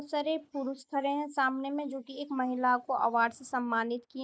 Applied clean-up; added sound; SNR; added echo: neural mask model Resemble Enhance denoiser.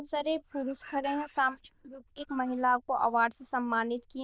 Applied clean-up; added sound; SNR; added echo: neural diffusion model UNIVERSE++.